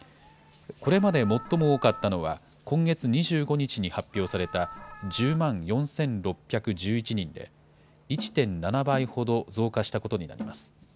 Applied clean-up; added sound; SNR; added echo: none; Snare drum + Alarm; 14 dB; none.